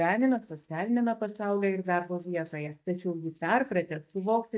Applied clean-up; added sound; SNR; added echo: neural mask model DeepFilterNet 3.